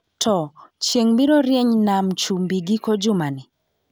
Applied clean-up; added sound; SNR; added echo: none; none; none; none.